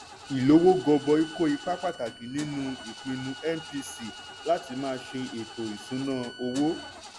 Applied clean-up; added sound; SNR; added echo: none; Engine starting / Car + Bowed string instrument; 15 dB; none.